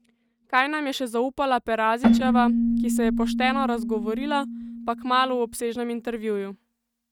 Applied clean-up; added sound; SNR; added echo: neural mask model RNNoise.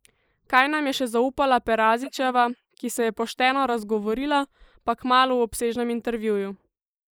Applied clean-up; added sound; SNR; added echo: neural mask model Resemble Enhance denoiser.